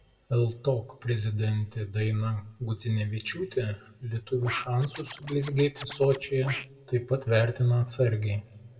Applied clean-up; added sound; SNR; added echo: none; Scratching (performance technique); 11 dB; reverberation time 1.3 s.